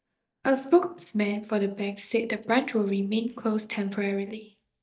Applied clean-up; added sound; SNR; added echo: neural mask model DeepFilterNet 3.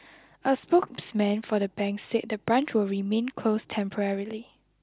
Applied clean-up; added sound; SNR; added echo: none; none; none; none.